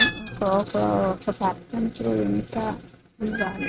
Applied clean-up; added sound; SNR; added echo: neural mask model RNNoise.